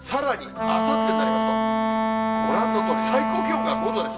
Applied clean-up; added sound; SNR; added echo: none; Wind instrument, woodwind instrument; -5 dB; reverberation time 0.8 s.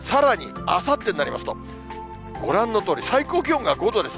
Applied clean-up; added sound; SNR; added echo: none; none; none; none.